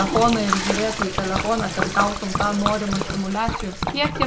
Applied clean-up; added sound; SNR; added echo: none; Toilet flush / Water + Liquid; 2 dB; none.